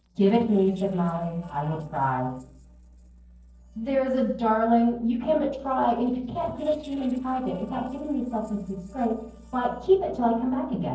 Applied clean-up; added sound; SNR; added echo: neural separator model SepFormer DNS4.